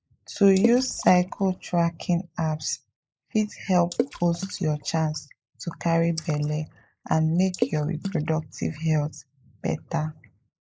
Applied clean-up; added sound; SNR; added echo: neural mask model Resemble Enhance denoiser.